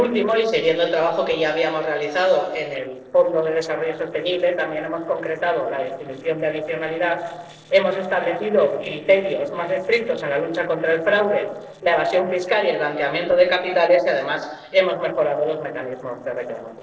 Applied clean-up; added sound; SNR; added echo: neural separator model SepFormer DNS4.